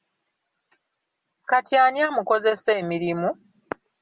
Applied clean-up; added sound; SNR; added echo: none; none; none; none.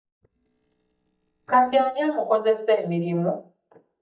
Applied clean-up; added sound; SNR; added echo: neural mask model DeepFilterNet 3.